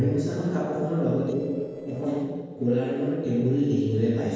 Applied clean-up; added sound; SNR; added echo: neural separator model SepFormer DNS4.